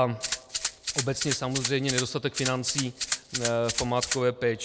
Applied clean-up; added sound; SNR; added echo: none; Rattle (instrument); 3 dB; none.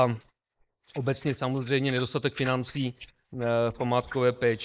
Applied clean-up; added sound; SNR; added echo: neural mask model Resemble Enhance denoiser.